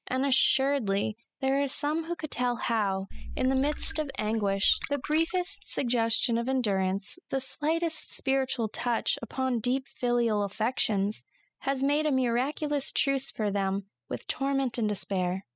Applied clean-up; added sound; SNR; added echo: classical method spectral subtraction.